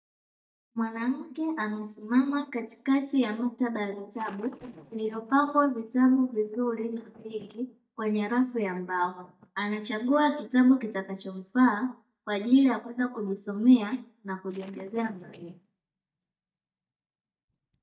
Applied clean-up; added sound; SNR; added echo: neural mask model DeepFilterNet 3.